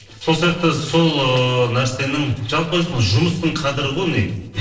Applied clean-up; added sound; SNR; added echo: neural separator model SepFormer DNS4.